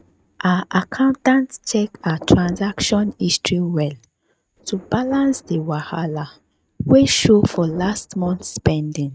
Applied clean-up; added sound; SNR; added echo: neural mask model RNNoise.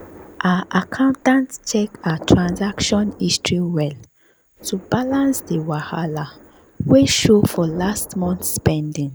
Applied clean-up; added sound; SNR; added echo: none; Thunder; 19 dB; none.